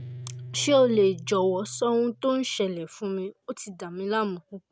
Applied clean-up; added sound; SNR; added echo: none; Guitar; 18 dB; none.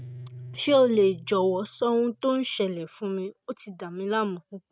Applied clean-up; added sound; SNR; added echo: neural mask model RNNoise.